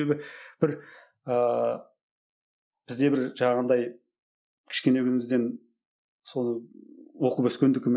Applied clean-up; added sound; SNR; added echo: none; none; none; none.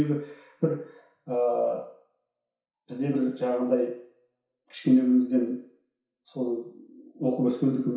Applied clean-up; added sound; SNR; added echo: none; none; none; reverberation time 0.6 s.